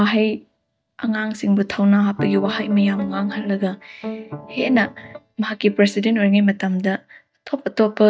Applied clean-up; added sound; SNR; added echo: neural mask model DeepFilterNet 3.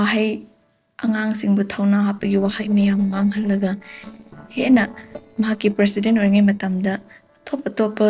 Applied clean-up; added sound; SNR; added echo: neural separator model SepFormer DNS4.